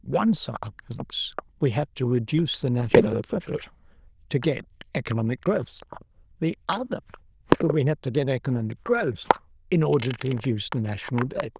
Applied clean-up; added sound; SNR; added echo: neural diffusion model UNIVERSE++.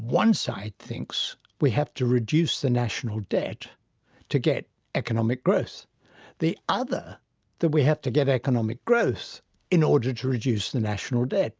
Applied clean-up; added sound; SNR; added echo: none; none; none; none.